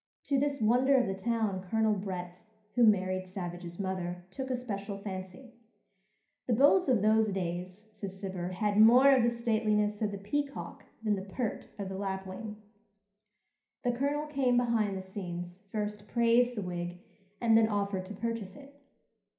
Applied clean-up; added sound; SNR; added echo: none; none; none; reverberation time 0.5 s.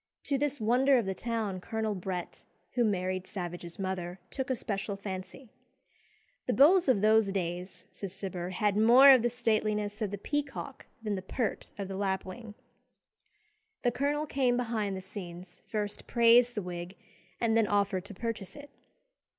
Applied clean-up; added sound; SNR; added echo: none; none; none; none.